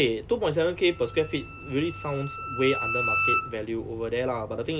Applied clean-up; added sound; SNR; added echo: none; Bowed string instrument; 5 dB; none.